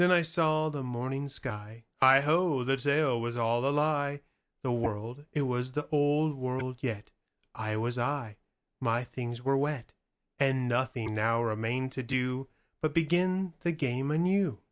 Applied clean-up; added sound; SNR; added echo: none; none; none; none.